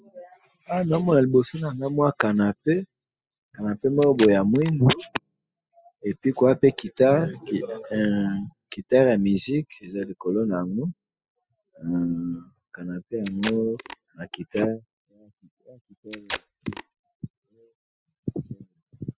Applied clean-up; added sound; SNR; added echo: classical method spectral subtraction.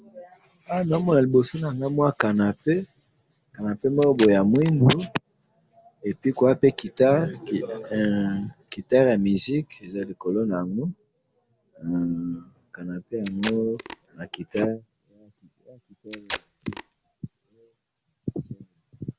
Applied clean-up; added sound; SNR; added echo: none; Packing tape, duct tape; 14 dB; none.